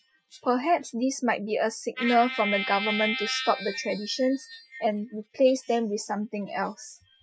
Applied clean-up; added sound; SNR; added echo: classical method Wiener filter.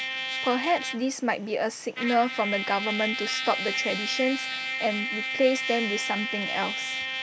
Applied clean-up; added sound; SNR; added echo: none; Trumpet; 3 dB; none.